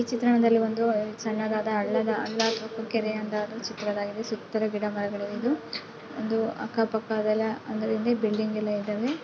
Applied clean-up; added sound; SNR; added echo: none; none; none; none.